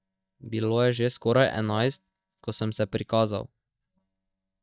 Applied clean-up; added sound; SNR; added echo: neural mask model DeepFilterNet 3.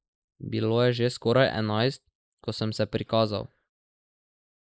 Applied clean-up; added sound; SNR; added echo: neural mask model Resemble Enhance denoiser.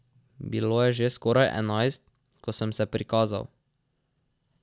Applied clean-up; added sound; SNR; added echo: none; none; none; none.